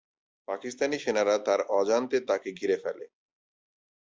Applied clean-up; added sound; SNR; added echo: none; none; none; none.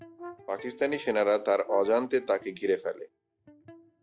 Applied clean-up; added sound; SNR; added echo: none; Brass instrument + Electric guitar; 19 dB; none.